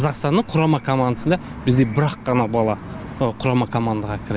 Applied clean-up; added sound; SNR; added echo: none; none; none; none.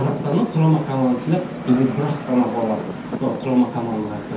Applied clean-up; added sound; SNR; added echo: none; Rain; 12 dB; reverberation time 0.5 s.